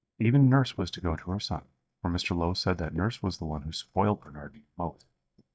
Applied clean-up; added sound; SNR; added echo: neural mask model DeepFilterNet 3.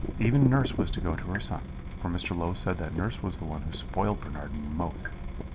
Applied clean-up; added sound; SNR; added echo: none; Drip / Water tap, faucet; 4 dB; reverberation time 0.4 s.